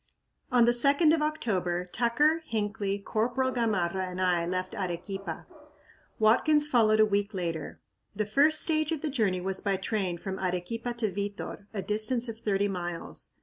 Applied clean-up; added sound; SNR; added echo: none; Bark; 18 dB; none.